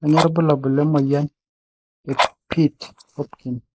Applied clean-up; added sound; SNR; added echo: neural mask model Resemble Enhance denoiser.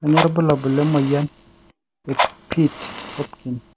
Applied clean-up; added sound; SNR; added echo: none; Fire; 6 dB; none.